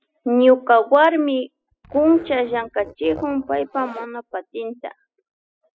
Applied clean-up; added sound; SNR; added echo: classical method spectral subtraction.